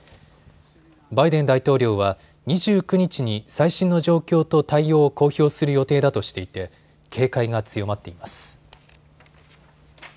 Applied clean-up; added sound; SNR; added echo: none; none; none; none.